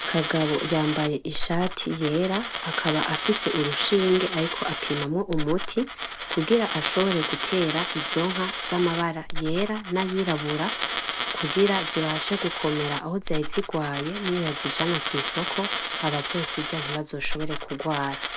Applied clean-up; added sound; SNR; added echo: none; Coin (dropping); 1 dB; none.